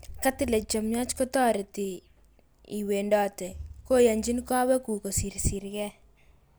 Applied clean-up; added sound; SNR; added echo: none; none; none; none.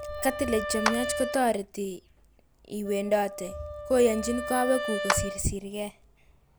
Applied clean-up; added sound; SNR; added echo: none; Wind instrument, woodwind instrument + Clapping; 6 dB; none.